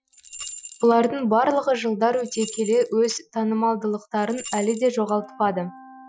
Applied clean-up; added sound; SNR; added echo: classical method Wiener filter.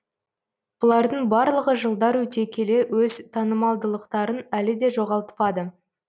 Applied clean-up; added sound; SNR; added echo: none; none; none; none.